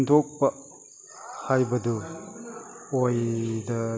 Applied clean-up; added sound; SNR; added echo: none; none; none; none.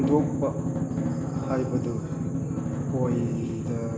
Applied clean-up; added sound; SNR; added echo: none; Drum; -2 dB; reverberation time 1.8 s.